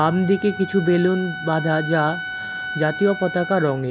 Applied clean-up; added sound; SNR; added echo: none; Wind instrument, woodwind instrument; 10 dB; none.